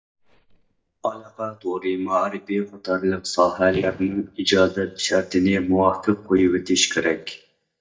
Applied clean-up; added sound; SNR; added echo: neural mask model DeepFilterNet 3.